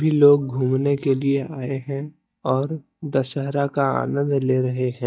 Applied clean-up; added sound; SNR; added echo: neural mask model DeepFilterNet 3.